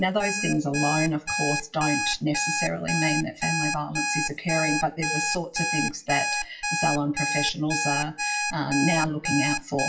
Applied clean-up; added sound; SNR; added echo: classical method WPE with log-MMSE.